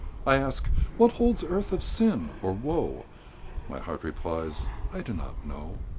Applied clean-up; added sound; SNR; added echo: none; Fixed-wing aircraft, airplane; 4 dB; none.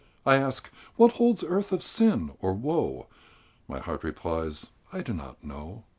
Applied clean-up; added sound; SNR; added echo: none; none; none; none.